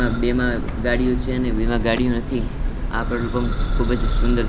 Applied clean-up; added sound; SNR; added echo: none; Church bell; -1 dB; none.